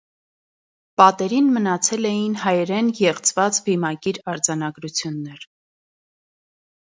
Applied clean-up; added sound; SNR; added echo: none; none; none; none.